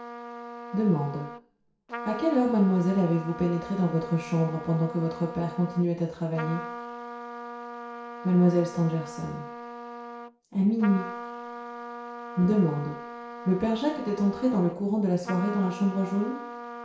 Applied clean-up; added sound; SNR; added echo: none; Trumpet; 12 dB; reverberation time 0.6 s.